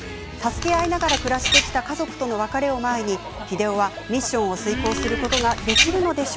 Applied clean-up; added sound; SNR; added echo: none; Bird vocalization, bird call, bird song; 0 dB; none.